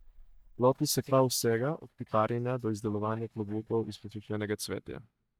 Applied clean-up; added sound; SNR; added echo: neural mask model DeepFilterNet 3.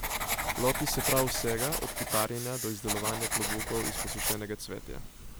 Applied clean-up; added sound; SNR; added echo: none; Writing; -1 dB; none.